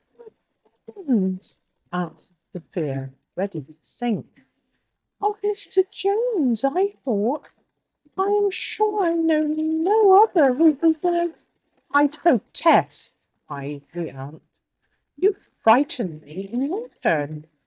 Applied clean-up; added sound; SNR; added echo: neural mask model DeepFilterNet 3.